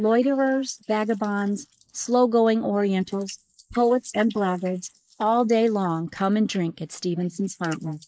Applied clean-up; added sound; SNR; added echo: neural mask model Resemble Enhance denoiser.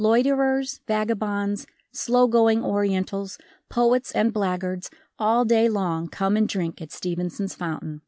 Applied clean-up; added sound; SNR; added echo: none; none; none; none.